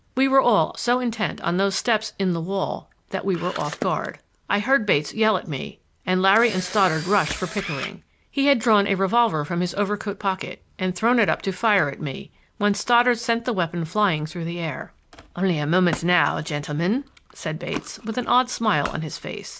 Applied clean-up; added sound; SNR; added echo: none; Camera; 18 dB; none.